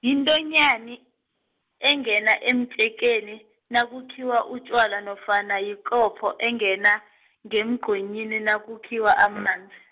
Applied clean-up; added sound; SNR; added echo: none; none; none; none.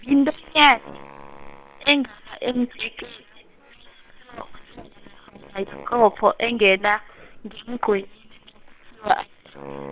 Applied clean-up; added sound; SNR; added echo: neural separator model SepFormer WHAM!.